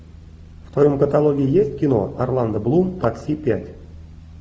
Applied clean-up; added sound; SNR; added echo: none; none; none; none.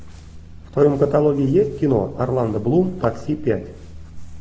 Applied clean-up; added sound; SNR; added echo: none; Crumpling, crinkling; 18 dB; none.